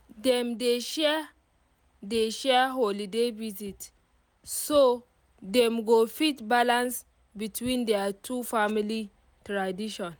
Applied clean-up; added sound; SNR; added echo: none; none; none; none.